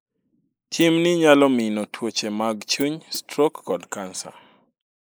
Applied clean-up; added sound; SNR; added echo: neural mask model Resemble Enhance denoiser.